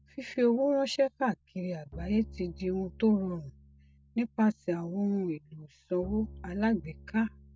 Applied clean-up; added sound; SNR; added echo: none; Bowed string instrument; 19 dB; none.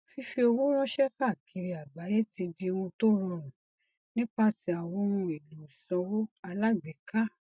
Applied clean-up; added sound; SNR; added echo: none; none; none; none.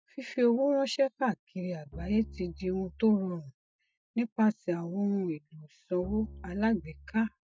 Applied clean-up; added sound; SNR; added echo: classical method Wiener filter.